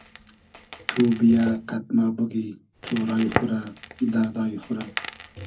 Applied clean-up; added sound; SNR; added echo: none; Crackle; 11 dB; reverberation time 0.4 s.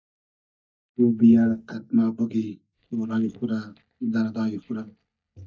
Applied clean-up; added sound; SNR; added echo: neural mask model DeepFilterNet 3.